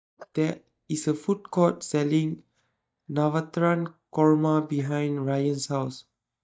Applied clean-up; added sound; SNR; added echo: neural mask model DeepFilterNet 3.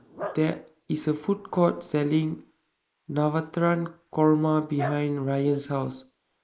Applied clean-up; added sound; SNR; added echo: neural mask model Resemble Enhance denoiser.